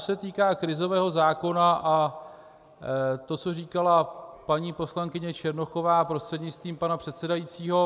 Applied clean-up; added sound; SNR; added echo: none; none; none; none.